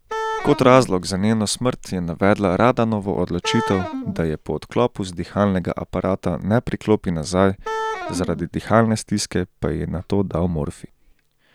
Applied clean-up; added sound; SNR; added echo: none; Wind instrument, woodwind instrument; 8 dB; none.